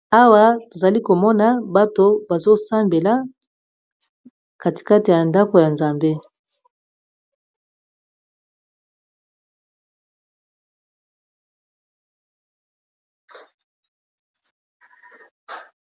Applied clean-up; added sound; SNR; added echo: none; none; none; none.